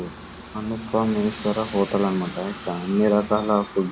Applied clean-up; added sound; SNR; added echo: none; Aircraft; 13 dB; none.